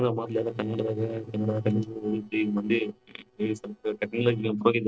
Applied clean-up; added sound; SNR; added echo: neural separator model SepFormer DNS4.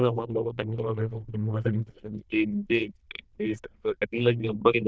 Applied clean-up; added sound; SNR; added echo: neural diffusion model UNIVERSE++.